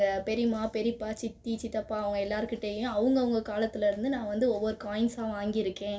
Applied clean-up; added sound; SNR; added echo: none; none; none; none.